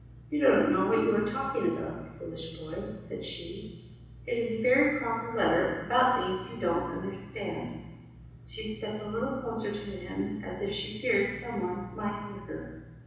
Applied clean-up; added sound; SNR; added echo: none; none; none; reverberation time 1.1 s.